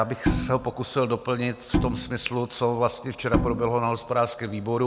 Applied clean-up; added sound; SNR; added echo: none; Bowed string instrument; 4 dB; none.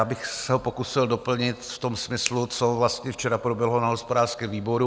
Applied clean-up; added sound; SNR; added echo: none; none; none; none.